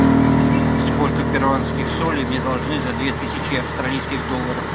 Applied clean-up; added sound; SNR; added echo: none; Piano; -2 dB; none.